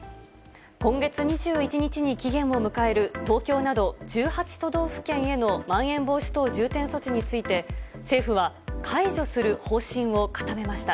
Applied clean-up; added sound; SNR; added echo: none; none; none; none.